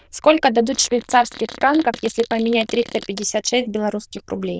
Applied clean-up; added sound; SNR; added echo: neural diffusion model UNIVERSE++.